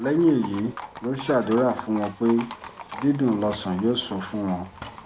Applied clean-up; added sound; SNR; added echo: none; Livestock, farm animals, working animals; 15 dB; none.